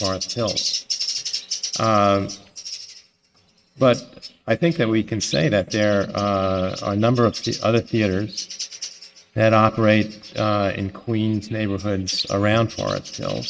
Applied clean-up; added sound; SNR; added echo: neural mask model RNNoise.